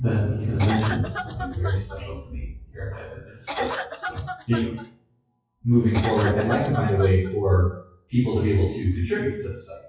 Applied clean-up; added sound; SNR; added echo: classical method WPE with log-MMSE.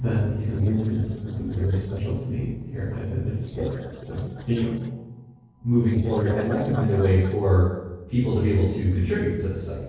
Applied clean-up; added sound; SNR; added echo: neural separator model SepFormer DNS4.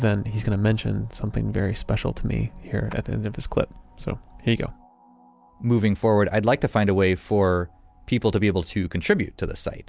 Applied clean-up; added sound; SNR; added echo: none; none; none; none.